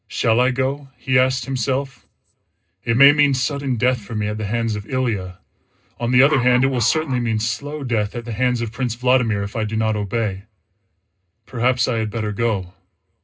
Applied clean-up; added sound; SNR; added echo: none; Dog; 11 dB; reverberation time 0.2 s.